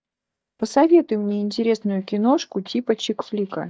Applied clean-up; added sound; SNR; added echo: neural mask model DeepFilterNet 3.